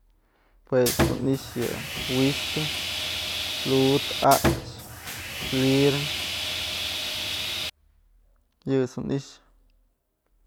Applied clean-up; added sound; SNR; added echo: none; Sawing; 1 dB; none.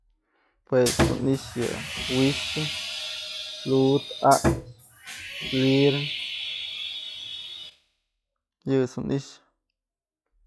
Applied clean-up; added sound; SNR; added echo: classical method log-MMSE.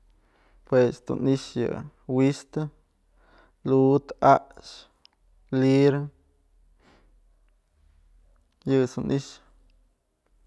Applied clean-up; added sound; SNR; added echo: none; none; none; none.